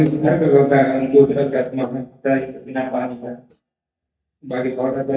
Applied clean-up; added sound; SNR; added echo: neural mask model DeepFilterNet 3.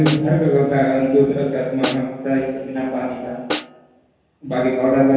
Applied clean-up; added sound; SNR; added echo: none; Snare drum; 13 dB; reverberation time 1.2 s.